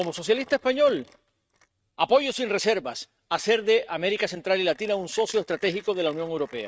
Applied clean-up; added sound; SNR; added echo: neural mask model RNNoise.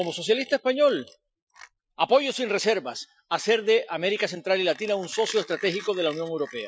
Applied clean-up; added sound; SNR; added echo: classical method Wiener filter.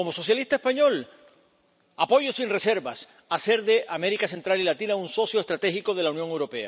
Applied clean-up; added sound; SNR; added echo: none; none; none; none.